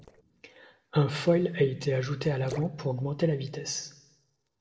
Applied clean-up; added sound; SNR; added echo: neural separator model SepFormer DNS4.